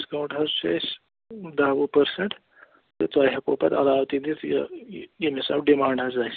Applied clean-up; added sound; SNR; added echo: none; none; none; none.